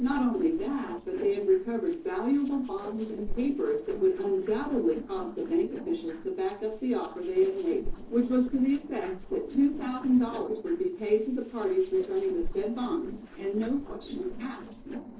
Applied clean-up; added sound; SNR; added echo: neural separator model SepFormer DNS4.